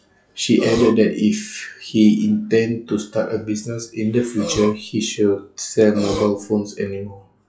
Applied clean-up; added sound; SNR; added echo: classical method log-MMSE.